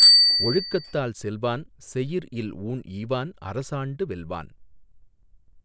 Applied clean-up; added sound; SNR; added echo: none; Bicycle bell; -4 dB; none.